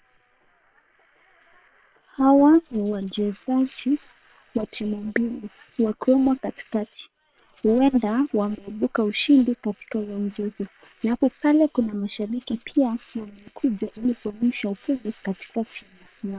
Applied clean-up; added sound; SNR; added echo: neural separator model SepFormer WHAM!.